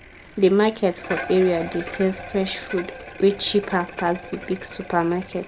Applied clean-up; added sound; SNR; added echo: none; Bicycle; 13 dB; none.